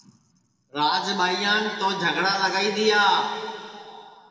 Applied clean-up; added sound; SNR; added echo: none; none; none; reverberation time 2.6 s.